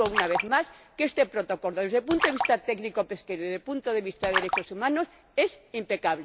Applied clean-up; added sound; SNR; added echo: none; Splash, splatter; 6 dB; none.